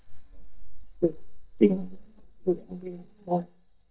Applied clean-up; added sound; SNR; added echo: neural mask model DeepFilterNet 3.